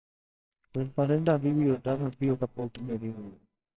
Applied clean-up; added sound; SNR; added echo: neural separator model SepFormer WHAMR!.